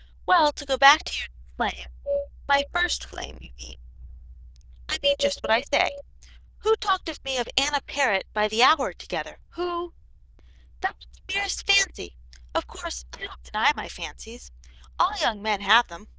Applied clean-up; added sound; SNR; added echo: neural diffusion model UNIVERSE++.